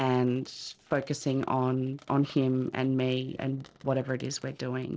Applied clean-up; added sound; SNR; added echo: neural separator model SepFormer DNS4.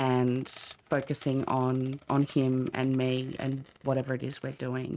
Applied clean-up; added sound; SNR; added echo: neural mask model RNNoise.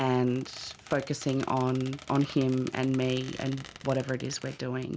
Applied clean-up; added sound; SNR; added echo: none; Squeak; 19 dB; none.